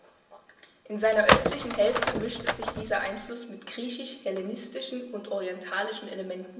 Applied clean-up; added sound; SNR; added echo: none; Telephone; -3 dB; reverberation time 0.8 s.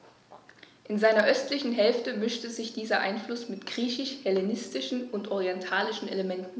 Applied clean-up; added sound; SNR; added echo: none; none; none; none.